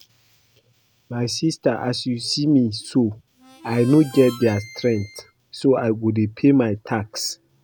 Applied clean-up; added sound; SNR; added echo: none; Harmonica; 20 dB; none.